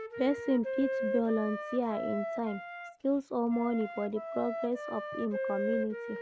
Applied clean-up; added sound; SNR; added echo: none; Wind instrument, woodwind instrument; 5 dB; none.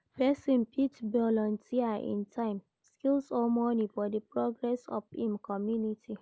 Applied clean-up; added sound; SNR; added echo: none; none; none; none.